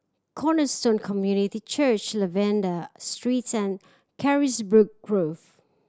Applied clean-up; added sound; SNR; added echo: none; none; none; none.